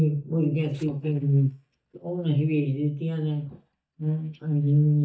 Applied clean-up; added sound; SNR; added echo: neural mask model DeepFilterNet 3.